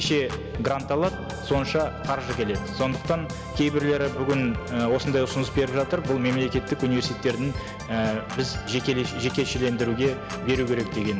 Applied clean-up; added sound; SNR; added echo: none; Organ; 8 dB; none.